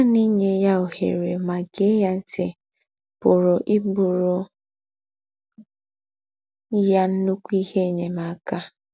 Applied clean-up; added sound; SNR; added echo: none; none; none; none.